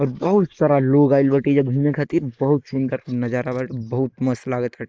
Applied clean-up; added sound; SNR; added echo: neural mask model Resemble Enhance denoiser.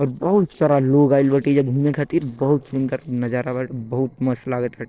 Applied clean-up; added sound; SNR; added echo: neural separator model SepFormer DNS4.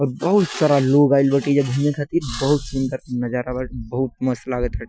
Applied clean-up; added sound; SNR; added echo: classical method Wiener filter.